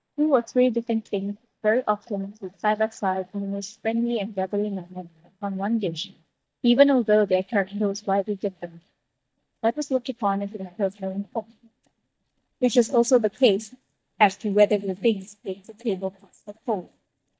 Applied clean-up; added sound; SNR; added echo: neural mask model DeepFilterNet 3.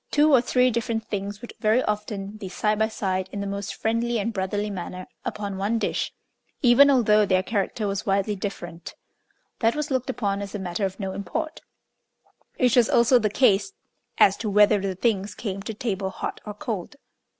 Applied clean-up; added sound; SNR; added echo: none; none; none; none.